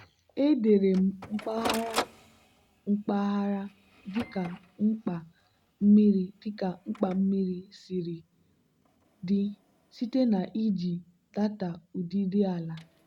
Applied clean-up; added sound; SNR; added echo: none; Printer; 15 dB; none.